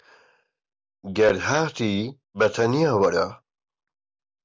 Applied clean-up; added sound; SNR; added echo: none; none; none; none.